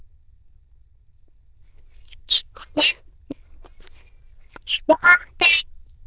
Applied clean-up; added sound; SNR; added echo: neural diffusion model UNIVERSE++.